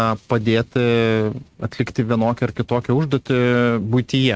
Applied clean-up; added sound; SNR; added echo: neural mask model RNNoise.